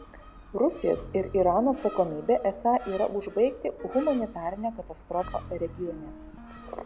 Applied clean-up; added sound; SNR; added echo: none; Piano + Gull, seagull; 15 dB; none.